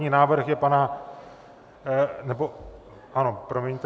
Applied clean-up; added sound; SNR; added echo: none; none; none; none.